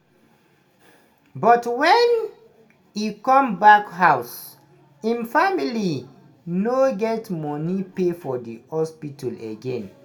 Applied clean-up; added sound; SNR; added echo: none; none; none; reverberation time 0.3 s.